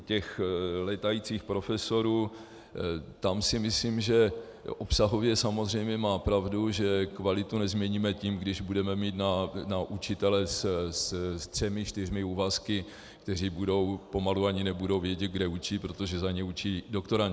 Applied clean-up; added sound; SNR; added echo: none; none; none; none.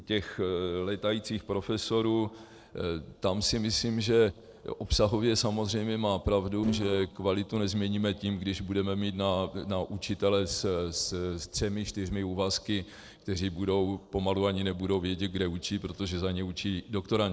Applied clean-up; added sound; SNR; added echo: neural separator model SepFormer DNS4.